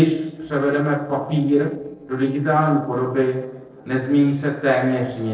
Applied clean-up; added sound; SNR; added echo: neural separator model SepFormer DNS4.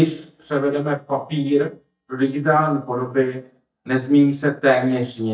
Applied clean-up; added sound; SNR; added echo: neural mask model DeepFilterNet 3.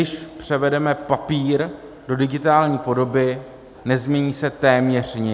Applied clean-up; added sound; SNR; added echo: none; none; none; none.